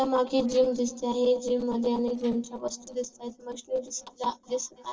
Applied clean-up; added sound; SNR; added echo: neural separator model SepFormer DNS4.